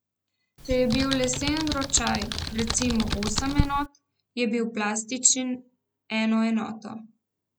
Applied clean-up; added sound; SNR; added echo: none; Computer keyboard; 2 dB; none.